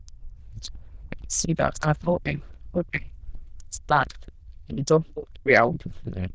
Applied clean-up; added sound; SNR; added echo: neural diffusion model UNIVERSE++.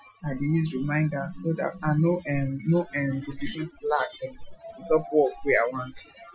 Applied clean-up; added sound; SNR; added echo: classical method Wiener filter.